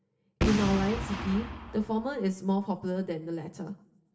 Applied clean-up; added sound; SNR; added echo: none; Boom; 3 dB; reverberation time 0.7 s.